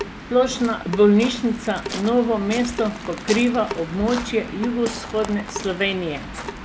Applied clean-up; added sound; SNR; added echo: none; Waves, surf + Drip / Sink (filling or washing) / Water tap, faucet; 11 dB; none.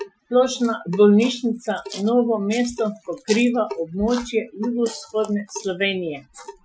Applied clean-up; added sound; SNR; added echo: classical method Wiener filter.